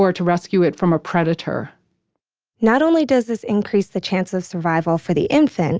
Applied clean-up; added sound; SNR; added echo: none; none; none; none.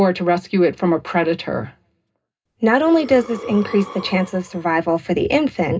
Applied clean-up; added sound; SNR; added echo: none; Breathing; 18 dB; reverberation time 0.2 s.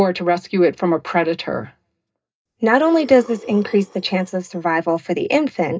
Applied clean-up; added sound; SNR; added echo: neural mask model DeepFilterNet 3.